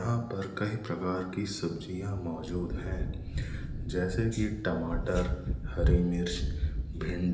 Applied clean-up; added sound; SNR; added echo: none; Thunder; 1 dB; reverberation time 1.0 s.